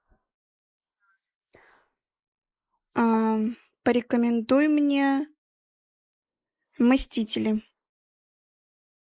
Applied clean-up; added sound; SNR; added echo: neural mask model Resemble Enhance denoiser.